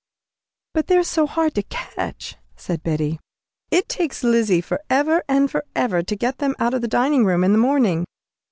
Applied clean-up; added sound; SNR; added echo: none; none; none; none.